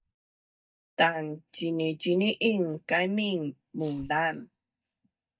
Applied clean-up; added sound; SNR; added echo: neural mask model DeepFilterNet 3.